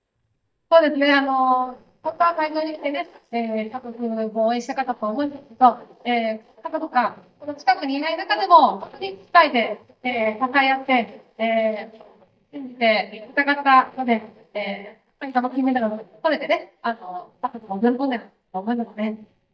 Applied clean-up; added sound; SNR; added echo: neural mask model DeepFilterNet 3.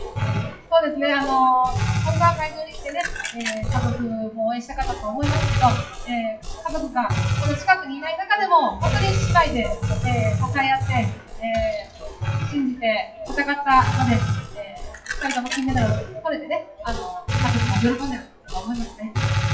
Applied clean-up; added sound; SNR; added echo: classical method WPE with log-MMSE.